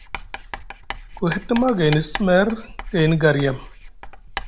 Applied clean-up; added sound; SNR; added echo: none; Writing; 11 dB; none.